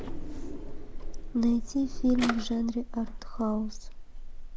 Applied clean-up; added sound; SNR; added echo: none; Drawer open or close; 3 dB; none.